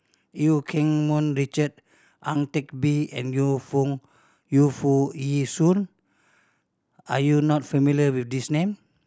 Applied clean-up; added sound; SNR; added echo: none; none; none; none.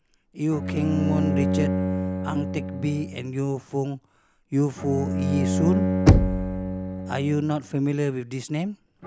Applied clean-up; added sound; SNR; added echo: none; Knock + Bowed string instrument; -2 dB; none.